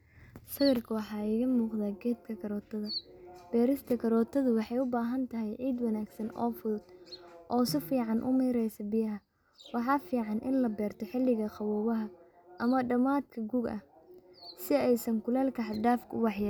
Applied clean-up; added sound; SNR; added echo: none; none; none; none.